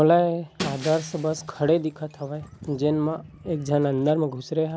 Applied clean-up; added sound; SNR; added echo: none; Shatter; 17 dB; none.